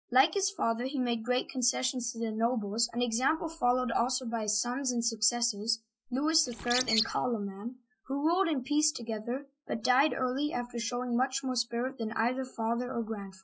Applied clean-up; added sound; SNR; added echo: classical method log-MMSE.